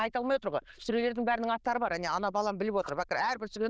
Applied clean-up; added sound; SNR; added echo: neural diffusion model UNIVERSE++.